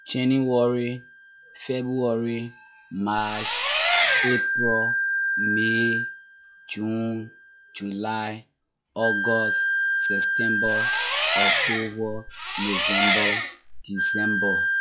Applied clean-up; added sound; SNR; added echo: classical method log-MMSE.